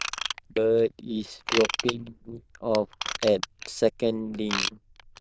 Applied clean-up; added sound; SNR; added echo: neural diffusion model UNIVERSE++.